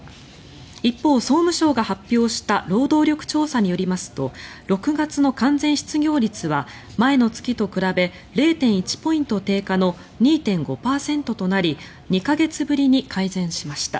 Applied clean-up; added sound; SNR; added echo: none; none; none; none.